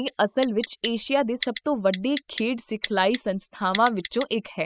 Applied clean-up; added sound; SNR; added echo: classical method spectral subtraction.